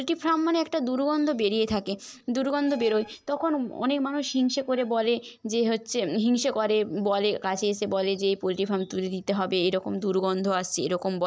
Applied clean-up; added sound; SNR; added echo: neural mask model DeepFilterNet 3.